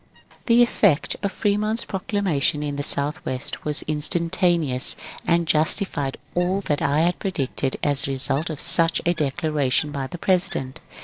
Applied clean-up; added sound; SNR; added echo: neural separator model SepFormer DNS4.